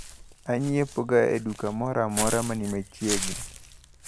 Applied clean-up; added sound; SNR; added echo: none; Walk, footsteps / Bird; 7 dB; none.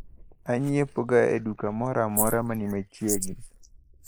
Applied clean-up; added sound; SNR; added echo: neural mask model Resemble Enhance denoiser.